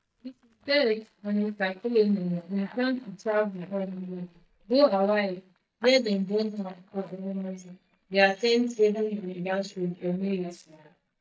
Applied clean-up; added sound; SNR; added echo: neural mask model DeepFilterNet 3.